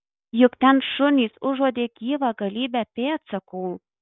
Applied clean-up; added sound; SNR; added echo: none; none; none; none.